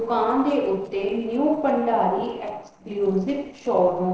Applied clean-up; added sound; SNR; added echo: neural separator model SepFormer DNS4.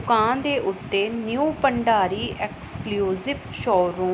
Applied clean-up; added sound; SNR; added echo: none; none; none; none.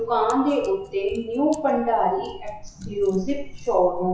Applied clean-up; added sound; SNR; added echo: classical method WPE with log-MMSE.